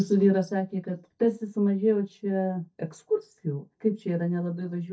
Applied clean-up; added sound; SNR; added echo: neural mask model DeepFilterNet 3.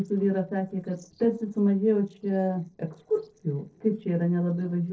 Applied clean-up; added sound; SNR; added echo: neural separator model SepFormer DNS4.